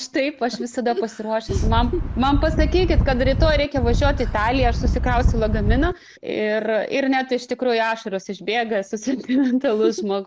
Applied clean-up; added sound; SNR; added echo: none; Wind; -1 dB; none.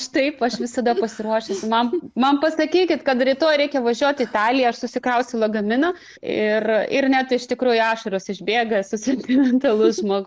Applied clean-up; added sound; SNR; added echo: none; none; none; none.